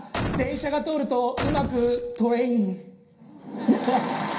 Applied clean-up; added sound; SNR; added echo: none; Boom; 7 dB; reverberation time 0.3 s.